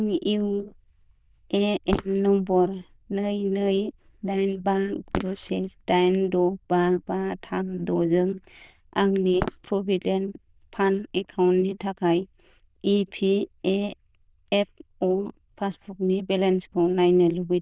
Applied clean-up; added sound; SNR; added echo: neural diffusion model UNIVERSE++.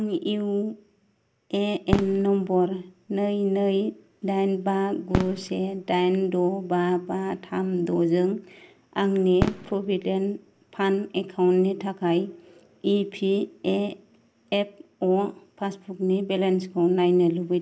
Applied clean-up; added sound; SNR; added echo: none; Fireworks; 10 dB; none.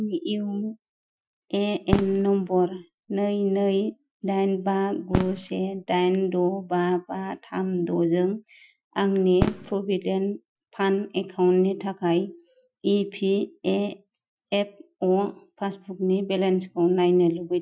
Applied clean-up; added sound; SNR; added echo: classical method Wiener filter.